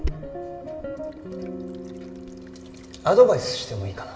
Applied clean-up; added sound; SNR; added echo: none; Sink (filling or washing); 13 dB; reverberation time 2.7 s.